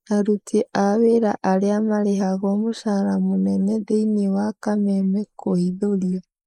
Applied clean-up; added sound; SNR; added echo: neural mask model Resemble Enhance denoiser.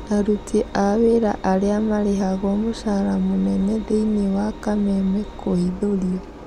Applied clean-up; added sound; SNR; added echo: none; Engine; 14 dB; none.